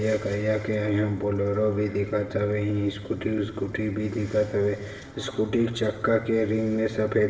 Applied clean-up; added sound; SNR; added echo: none; none; none; reverberation time 1.1 s.